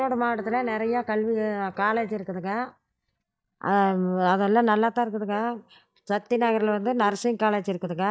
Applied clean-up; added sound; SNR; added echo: neural mask model DeepFilterNet 3.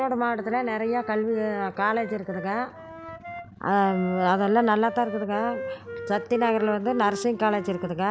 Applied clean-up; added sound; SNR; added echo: none; Wind instrument, woodwind instrument; 12 dB; none.